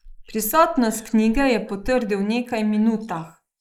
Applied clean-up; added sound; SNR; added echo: neural mask model Resemble Enhance denoiser.